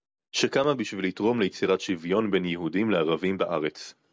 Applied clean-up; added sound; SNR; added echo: none; none; none; none.